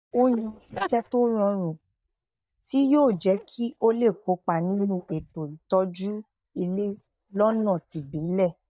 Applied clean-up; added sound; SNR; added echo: neural mask model DeepFilterNet 3.